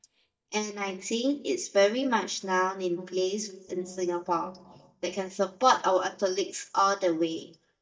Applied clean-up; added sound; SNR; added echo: neural mask model DeepFilterNet 3.